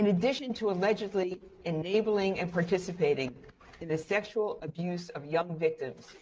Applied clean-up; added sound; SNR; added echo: none; none; none; none.